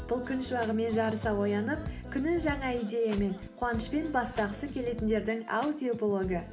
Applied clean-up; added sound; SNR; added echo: none; Bass drum; 19 dB; none.